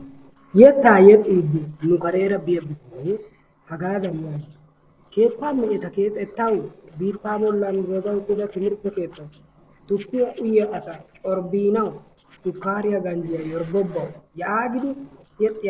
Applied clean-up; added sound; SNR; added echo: neural separator model SepFormer DNS4.